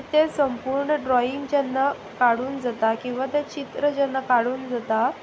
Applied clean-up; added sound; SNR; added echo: none; none; none; none.